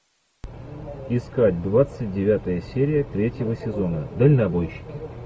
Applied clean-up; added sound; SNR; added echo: none; none; none; none.